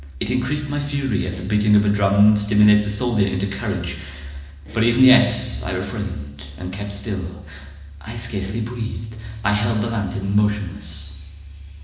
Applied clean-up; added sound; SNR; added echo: neural separator model SepFormer DNS4.